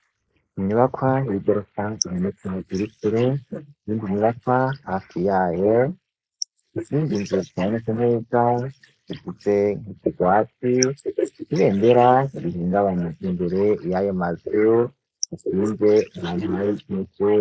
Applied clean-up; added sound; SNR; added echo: neural mask model Resemble Enhance denoiser.